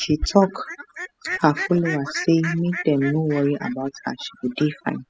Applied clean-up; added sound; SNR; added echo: classical method spectral subtraction.